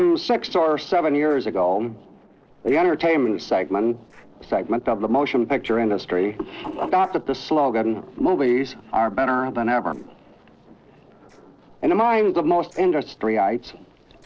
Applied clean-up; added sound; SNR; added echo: neural separator model SepFormer DNS4.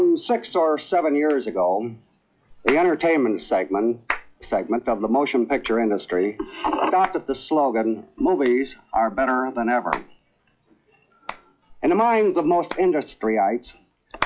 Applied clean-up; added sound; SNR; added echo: classical method log-MMSE.